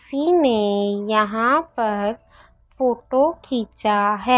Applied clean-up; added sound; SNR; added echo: neural mask model DeepFilterNet 3.